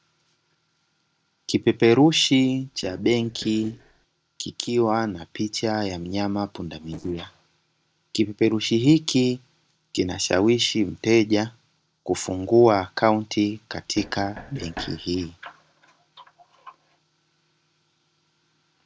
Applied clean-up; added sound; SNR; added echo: neural separator model SepFormer DNS4.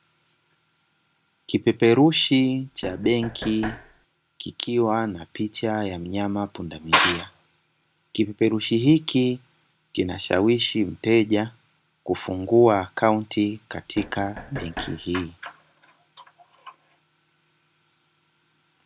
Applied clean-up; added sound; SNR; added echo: none; Knock; 13 dB; none.